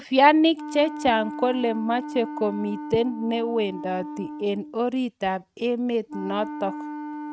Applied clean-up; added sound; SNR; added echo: neural mask model RNNoise.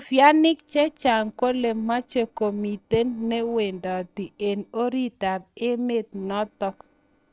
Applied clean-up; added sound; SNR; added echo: neural separator model SepFormer DNS4.